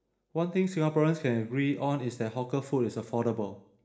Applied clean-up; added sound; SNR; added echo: none; none; none; reverberation time 0.6 s.